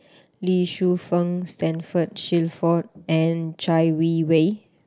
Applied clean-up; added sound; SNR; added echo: none; none; none; none.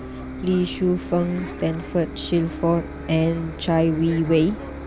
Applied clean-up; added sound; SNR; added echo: none; Bus; 11 dB; none.